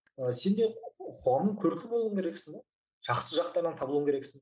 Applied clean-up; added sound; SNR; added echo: none; none; none; none.